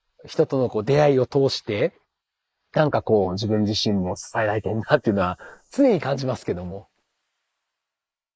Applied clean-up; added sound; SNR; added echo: neural mask model Resemble Enhance denoiser.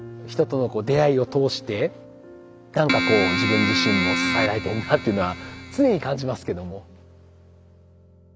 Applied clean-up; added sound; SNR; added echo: none; Keyboard (musical); 0 dB; none.